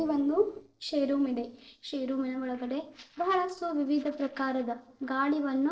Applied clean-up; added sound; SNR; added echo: neural separator model SepFormer DNS4.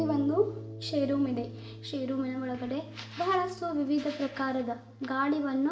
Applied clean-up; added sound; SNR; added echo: none; Harp; 13 dB; reverberation time 0.6 s.